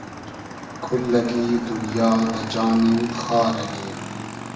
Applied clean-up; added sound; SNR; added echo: none; Motorcycle / Engine; 10 dB; reverberation time 0.9 s.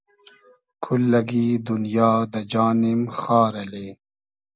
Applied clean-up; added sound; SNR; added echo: none; none; none; none.